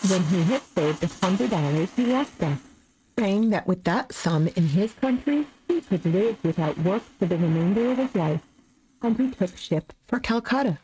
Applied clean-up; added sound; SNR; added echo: neural mask model RNNoise.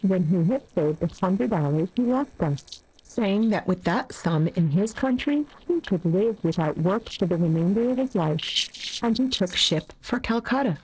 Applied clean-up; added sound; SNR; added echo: neural separator model SepFormer DNS4.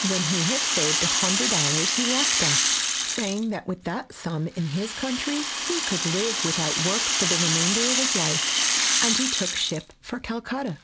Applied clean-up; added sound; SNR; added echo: none; Rattle (instrument); -4 dB; none.